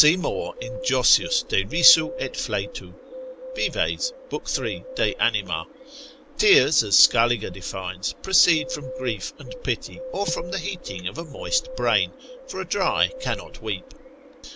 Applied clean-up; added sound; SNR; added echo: none; Bird; 13 dB; none.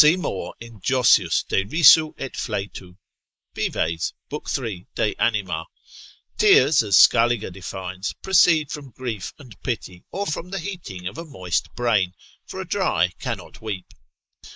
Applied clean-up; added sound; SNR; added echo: neural mask model Resemble Enhance denoiser.